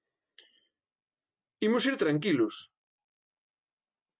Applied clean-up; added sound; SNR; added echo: none; none; none; none.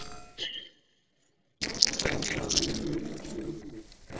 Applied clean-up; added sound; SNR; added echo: neural separator model SepFormer DNS4.